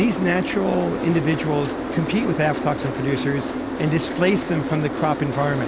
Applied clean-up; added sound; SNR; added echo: none; Boat, Water vehicle; 4 dB; none.